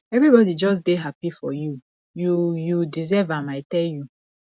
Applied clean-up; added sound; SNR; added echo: none; none; none; none.